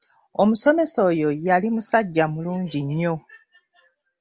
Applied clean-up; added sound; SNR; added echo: none; none; none; none.